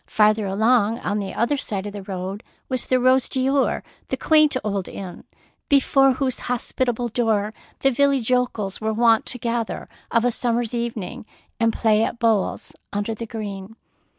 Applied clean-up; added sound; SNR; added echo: none; none; none; none.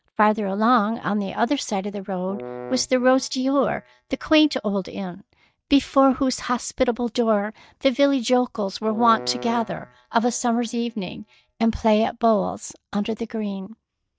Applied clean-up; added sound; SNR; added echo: neural mask model DeepFilterNet 3.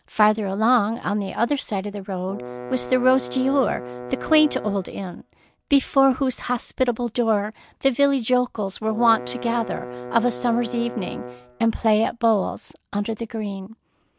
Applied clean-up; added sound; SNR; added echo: none; Bowed string instrument; 12 dB; none.